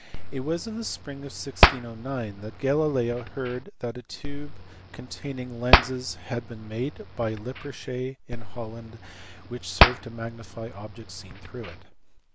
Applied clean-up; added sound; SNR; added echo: none; Hands; -4 dB; none.